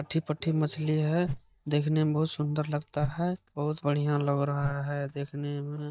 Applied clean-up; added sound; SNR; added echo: neural mask model DeepFilterNet 3.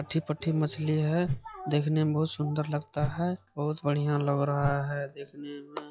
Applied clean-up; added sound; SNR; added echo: classical method log-MMSE.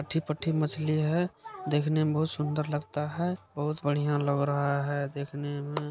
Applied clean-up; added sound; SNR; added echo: none; none; none; none.